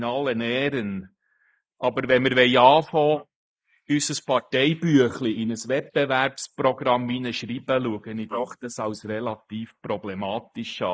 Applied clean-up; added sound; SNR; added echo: neural mask model Resemble Enhance denoiser.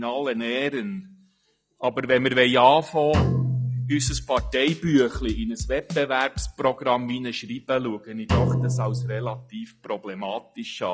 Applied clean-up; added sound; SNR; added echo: classical method log-MMSE.